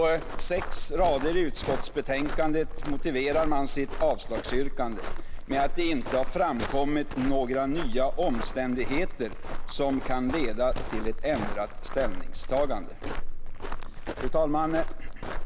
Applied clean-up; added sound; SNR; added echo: none; Walk, footsteps; -1 dB; none.